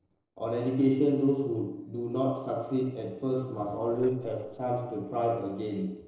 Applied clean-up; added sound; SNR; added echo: neural separator model SepFormer DNS4.